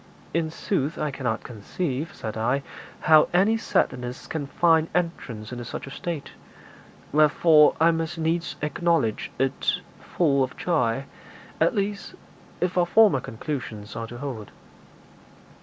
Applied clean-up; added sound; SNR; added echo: none; none; none; none.